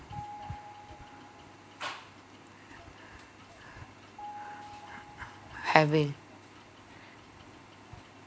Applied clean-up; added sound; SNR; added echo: none; Piano; 16 dB; none.